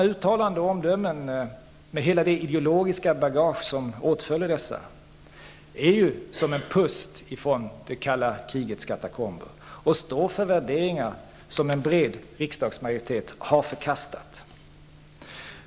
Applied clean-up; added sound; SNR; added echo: none; none; none; none.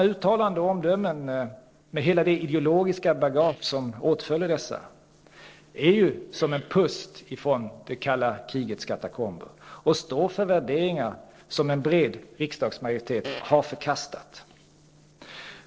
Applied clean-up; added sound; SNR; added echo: neural separator model SepFormer DNS4.